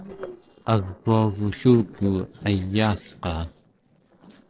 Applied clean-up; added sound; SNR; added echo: neural separator model SepFormer DNS4.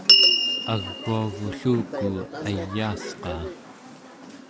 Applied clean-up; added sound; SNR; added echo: none; Door / Bell; -4 dB; none.